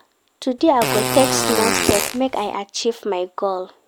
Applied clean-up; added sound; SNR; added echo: none; Fart; 1 dB; none.